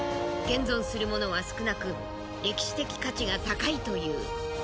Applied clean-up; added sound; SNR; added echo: none; none; none; none.